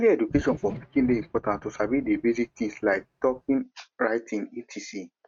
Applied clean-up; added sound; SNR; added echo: neural mask model RNNoise.